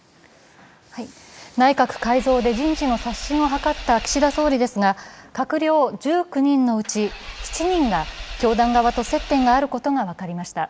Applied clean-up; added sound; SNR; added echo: none; Engine / Vehicle; 14 dB; none.